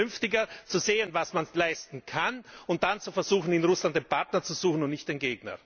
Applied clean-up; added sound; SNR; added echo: none; none; none; none.